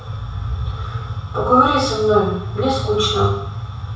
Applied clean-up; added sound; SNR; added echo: none; none; none; reverberation time 0.7 s.